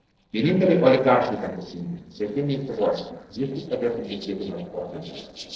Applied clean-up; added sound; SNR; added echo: neural separator model SepFormer DNS4.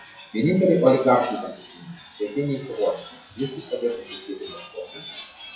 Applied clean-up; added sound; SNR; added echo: classical method WPE with log-MMSE.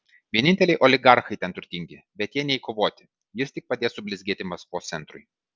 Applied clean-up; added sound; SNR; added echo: none; none; none; none.